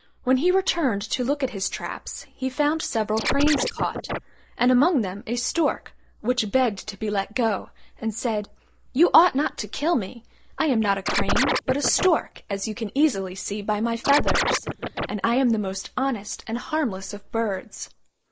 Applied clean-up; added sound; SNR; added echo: neural mask model Resemble Enhance denoiser.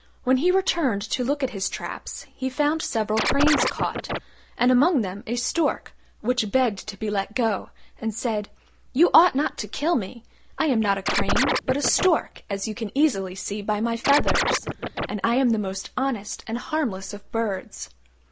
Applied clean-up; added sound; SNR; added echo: none; Scratching (performance technique); 0 dB; none.